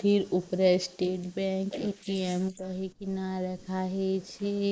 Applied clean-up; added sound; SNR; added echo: neural mask model Resemble Enhance denoiser.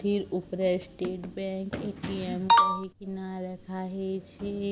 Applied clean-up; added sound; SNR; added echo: none; Run; 15 dB; none.